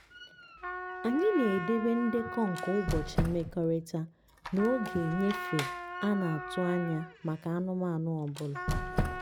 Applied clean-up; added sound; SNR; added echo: none; Trumpet + Squeak; 6 dB; none.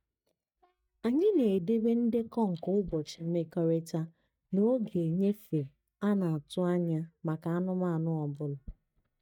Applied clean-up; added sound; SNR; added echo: neural mask model DeepFilterNet 3.